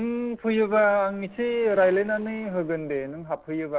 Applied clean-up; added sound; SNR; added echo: neural separator model SepFormer DNS4.